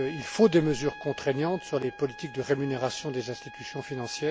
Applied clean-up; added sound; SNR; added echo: none; Trumpet; 16 dB; none.